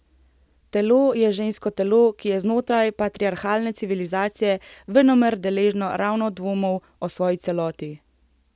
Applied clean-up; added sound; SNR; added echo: none; none; none; none.